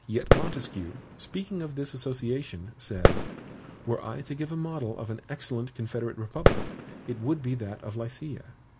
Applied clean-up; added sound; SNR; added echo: none; Fireworks; -4 dB; none.